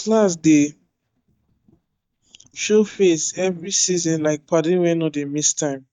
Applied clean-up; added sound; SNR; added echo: neural mask model DeepFilterNet 3.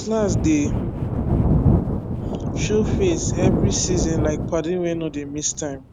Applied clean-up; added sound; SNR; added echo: none; Thunder; -2 dB; none.